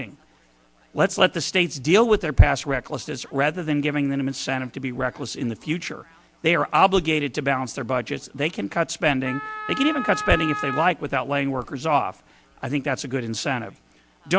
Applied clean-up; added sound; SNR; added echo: none; Wind instrument, woodwind instrument; 7 dB; none.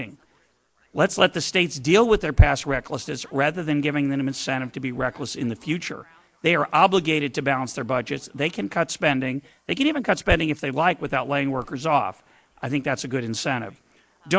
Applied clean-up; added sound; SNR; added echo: neural mask model Resemble Enhance denoiser.